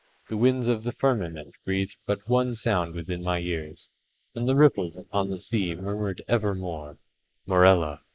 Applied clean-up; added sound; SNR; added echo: neural mask model Resemble Enhance denoiser.